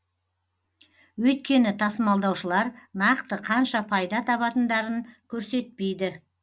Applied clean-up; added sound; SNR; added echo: none; none; none; none.